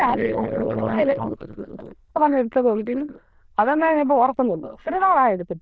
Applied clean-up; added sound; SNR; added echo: neural diffusion model UNIVERSE++.